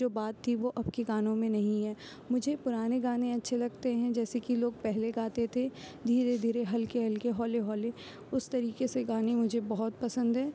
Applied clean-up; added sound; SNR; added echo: none; none; none; none.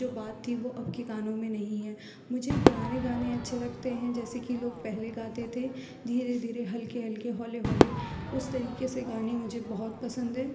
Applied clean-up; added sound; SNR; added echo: none; Crowd / Fireworks; 0 dB; reverberation time 1.4 s.